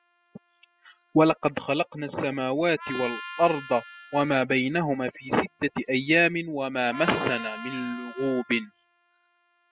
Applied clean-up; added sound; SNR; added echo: classical method spectral subtraction.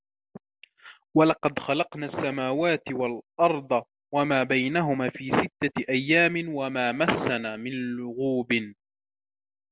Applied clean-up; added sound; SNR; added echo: none; none; none; none.